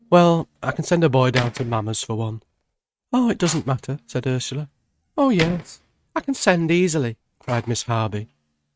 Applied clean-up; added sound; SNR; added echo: neural mask model RNNoise.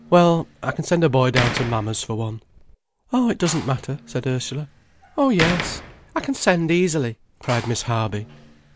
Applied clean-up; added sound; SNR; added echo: none; Slam; 11 dB; none.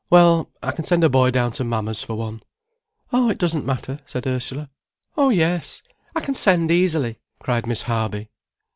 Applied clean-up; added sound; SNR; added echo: none; none; none; none.